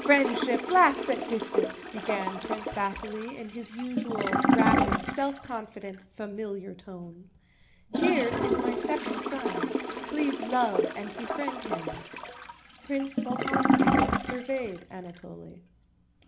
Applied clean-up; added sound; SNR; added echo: none; Toilet flush / Gurgling; -1 dB; reverberation time 0.4 s.